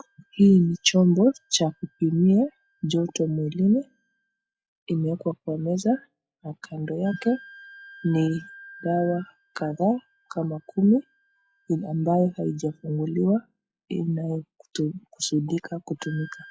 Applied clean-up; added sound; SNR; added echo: classical method log-MMSE.